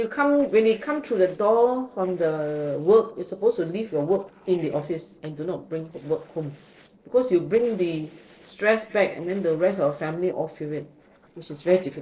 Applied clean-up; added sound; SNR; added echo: neural separator model SepFormer DNS4.